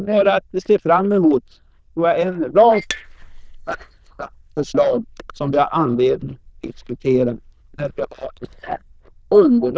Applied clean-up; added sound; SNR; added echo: neural diffusion model UNIVERSE++.